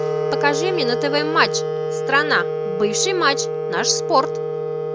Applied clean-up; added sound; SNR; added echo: none; Wind instrument, woodwind instrument + Wind instrument, woodwind instrument; 1 dB; none.